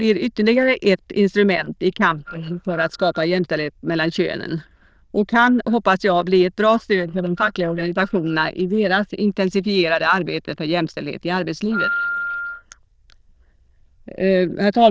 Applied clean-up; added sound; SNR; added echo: neural diffusion model UNIVERSE++.